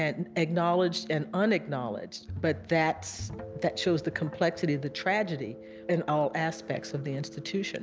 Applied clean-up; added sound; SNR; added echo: none; none; none; none.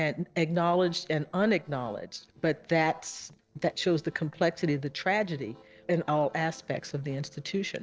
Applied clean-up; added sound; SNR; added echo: neural separator model SepFormer DNS4.